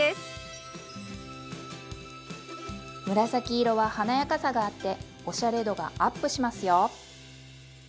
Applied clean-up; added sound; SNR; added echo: none; none; none; none.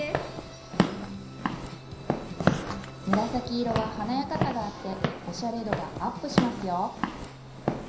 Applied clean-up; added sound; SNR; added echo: none; Walk, footsteps / Siren; -1 dB; reverberation time 0.5 s.